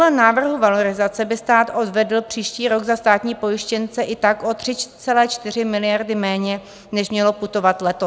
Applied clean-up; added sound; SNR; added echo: none; none; none; none.